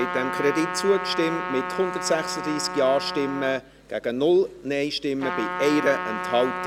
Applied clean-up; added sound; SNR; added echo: none; Trumpet; 6 dB; none.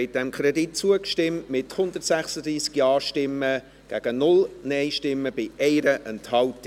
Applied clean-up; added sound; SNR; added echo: none; none; none; none.